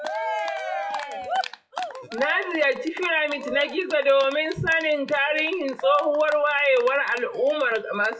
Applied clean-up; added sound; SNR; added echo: classical method WPE with log-MMSE.